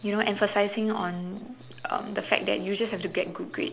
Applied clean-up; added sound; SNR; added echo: none; none; none; none.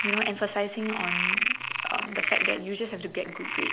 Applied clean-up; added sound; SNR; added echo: none; Frog; -2 dB; none.